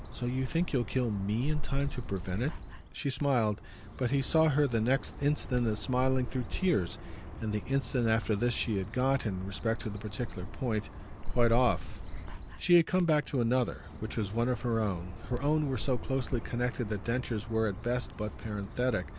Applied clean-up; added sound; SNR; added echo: none; Bird; 6 dB; none.